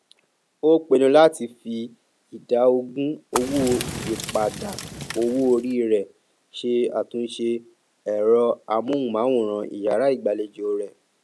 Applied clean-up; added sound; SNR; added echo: none; Fire; 9 dB; none.